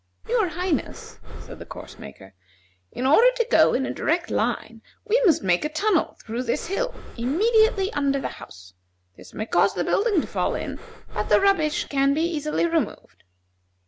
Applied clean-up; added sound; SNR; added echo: none; Breathing; 10 dB; none.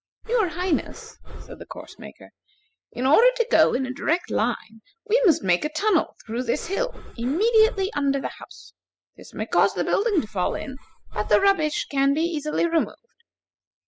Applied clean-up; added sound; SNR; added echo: classical method spectral subtraction.